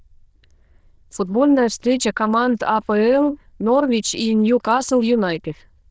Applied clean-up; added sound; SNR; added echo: neural diffusion model UNIVERSE++.